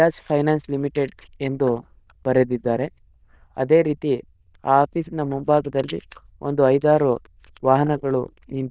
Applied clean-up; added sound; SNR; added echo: neural diffusion model UNIVERSE++.